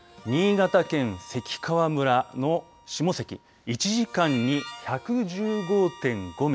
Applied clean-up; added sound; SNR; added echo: none; Harmonica; 19 dB; none.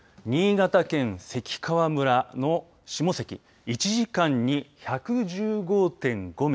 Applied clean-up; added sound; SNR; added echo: none; none; none; none.